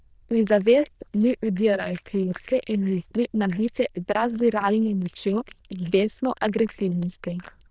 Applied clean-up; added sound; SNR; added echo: neural diffusion model UNIVERSE++.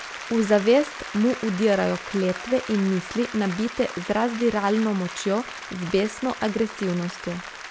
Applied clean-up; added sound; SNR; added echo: none; Applause; 12 dB; none.